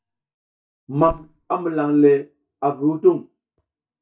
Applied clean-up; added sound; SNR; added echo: neural mask model DeepFilterNet 3.